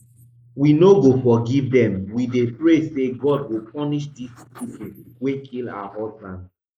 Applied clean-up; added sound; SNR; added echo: neural mask model Resemble Enhance denoiser.